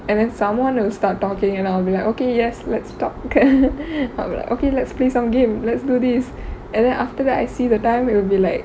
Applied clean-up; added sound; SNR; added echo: none; none; none; none.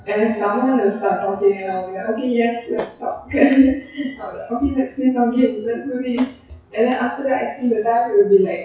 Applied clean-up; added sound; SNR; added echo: classical method WPE with log-MMSE.